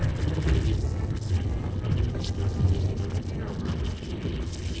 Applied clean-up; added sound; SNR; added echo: neural separator model SepFormer DNS4.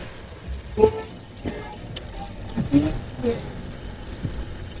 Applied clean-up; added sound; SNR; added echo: neural mask model DeepFilterNet 3.